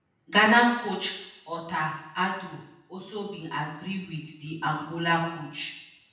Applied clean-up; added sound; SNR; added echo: none; none; none; reverberation time 0.9 s.